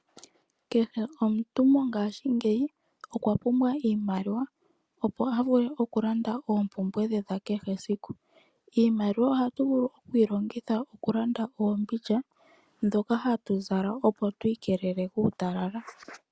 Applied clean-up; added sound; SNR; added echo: none; none; none; none.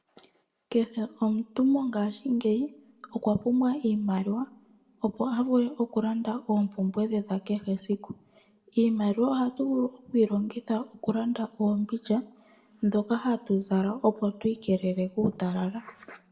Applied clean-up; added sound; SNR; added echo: none; none; none; reverberation time 0.6 s.